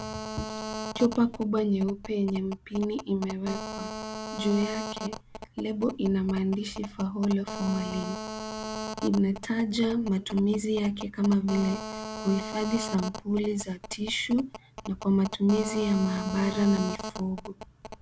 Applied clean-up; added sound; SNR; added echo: none; Telephone; 10 dB; none.